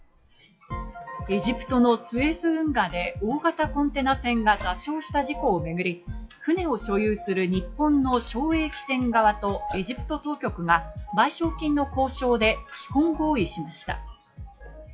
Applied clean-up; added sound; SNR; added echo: classical method WPE with log-MMSE.